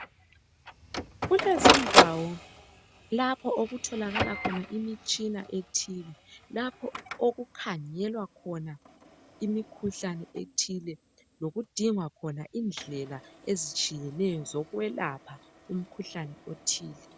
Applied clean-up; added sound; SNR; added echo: none; Printer; 0 dB; none.